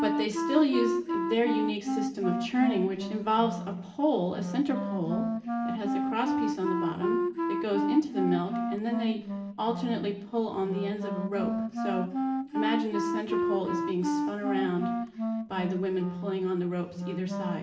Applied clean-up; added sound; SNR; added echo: none; Wind instrument, woodwind instrument; 1 dB; reverberation time 0.6 s.